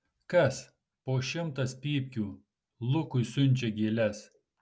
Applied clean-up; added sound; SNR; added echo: none; none; none; none.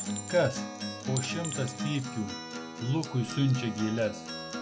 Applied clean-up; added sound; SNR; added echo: none; Acoustic guitar + Chink, clink; 6 dB; none.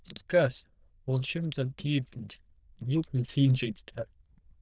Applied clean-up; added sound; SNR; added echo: neural diffusion model UNIVERSE++.